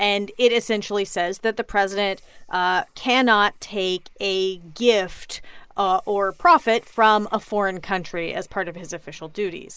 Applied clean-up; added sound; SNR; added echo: neural mask model Resemble Enhance denoiser.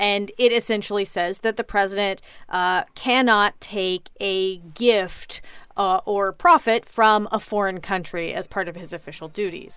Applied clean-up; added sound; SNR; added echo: none; none; none; none.